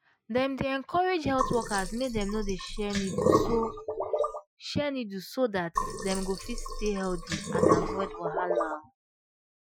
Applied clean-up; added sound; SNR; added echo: classical method Wiener filter.